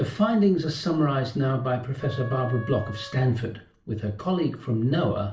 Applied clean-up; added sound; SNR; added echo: none; Wind instrument, woodwind instrument; 18 dB; reverberation time 0.4 s.